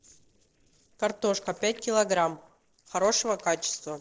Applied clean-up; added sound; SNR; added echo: neural separator model SepFormer DNS4.